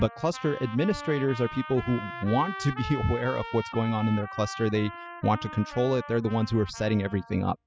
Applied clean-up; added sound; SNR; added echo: classical method spectral subtraction.